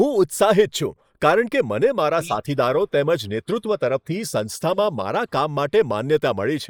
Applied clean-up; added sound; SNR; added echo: neural mask model Resemble Enhance denoiser.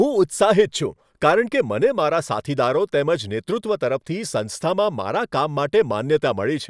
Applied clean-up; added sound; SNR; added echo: none; none; none; none.